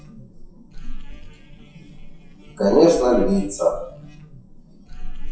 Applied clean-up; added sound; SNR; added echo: classical method WPE with log-MMSE.